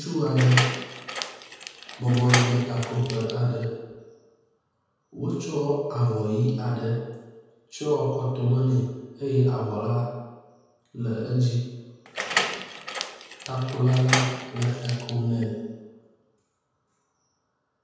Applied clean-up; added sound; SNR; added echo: none; Door; 5 dB; reverberation time 1.2 s.